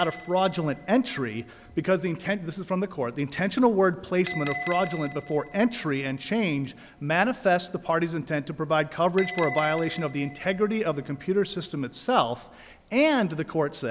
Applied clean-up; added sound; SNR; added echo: none; Bell; 16 dB; none.